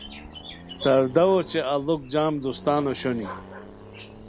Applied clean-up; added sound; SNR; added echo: none; Accelerating, revving, vroom; 18 dB; none.